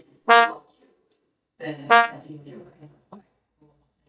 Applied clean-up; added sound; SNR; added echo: neural mask model DeepFilterNet 3.